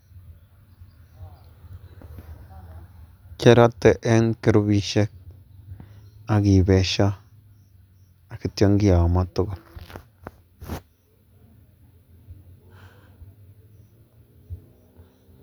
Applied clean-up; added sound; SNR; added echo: none; none; none; none.